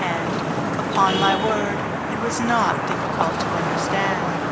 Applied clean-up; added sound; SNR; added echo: none; Traffic noise, roadway noise / Vehicle horn, car horn, honking; -1 dB; none.